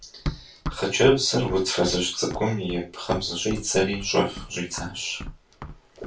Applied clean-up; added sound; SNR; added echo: none; Run; 12 dB; reverberation time 0.2 s.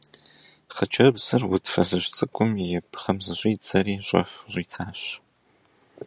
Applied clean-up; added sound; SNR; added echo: none; none; none; none.